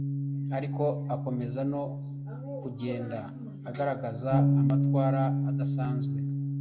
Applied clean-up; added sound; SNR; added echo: none; Bass guitar; -5 dB; reverberation time 1.2 s.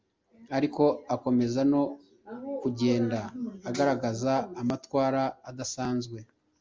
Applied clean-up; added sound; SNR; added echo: none; none; none; none.